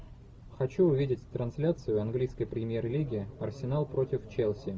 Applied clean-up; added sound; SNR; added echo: none; none; none; none.